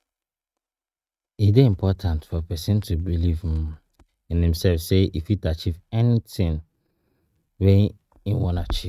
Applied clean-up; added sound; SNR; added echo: neural mask model RNNoise.